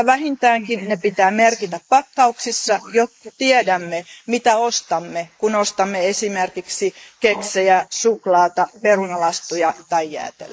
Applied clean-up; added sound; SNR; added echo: neural mask model Resemble Enhance denoiser.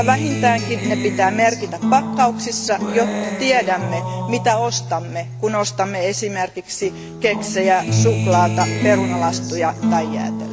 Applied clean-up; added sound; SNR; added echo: none; Acoustic guitar; 3 dB; none.